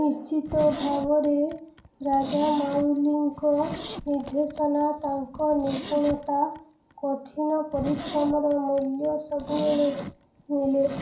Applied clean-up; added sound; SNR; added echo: none; Zipper (clothing); 13 dB; reverberation time 0.6 s.